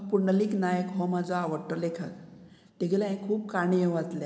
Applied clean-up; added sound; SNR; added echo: none; none; none; none.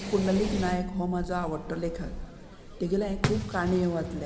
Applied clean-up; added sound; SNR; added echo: none; Fireworks; 7 dB; none.